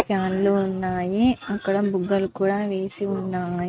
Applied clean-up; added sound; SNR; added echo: neural mask model RNNoise.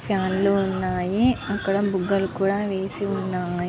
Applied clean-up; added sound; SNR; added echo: none; none; none; none.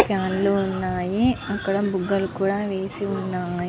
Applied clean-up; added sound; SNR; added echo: none; Writing; 10 dB; none.